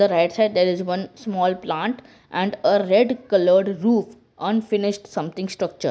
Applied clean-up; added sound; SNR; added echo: none; none; none; none.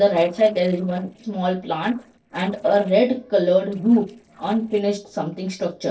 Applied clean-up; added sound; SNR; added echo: neural separator model SepFormer DNS4.